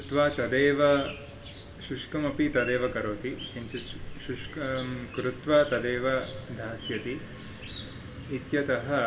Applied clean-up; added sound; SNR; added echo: none; Chirp, tweet; 13 dB; reverberation time 1.6 s.